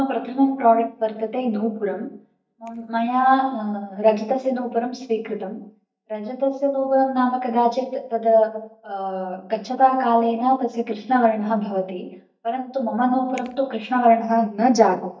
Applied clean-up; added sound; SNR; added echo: neural mask model DeepFilterNet 3.